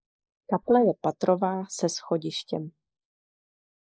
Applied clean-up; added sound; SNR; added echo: neural mask model Resemble Enhance denoiser.